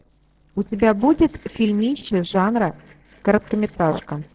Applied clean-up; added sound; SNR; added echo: neural separator model SepFormer DNS4.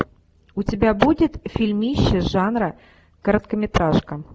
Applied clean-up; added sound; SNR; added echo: none; none; none; none.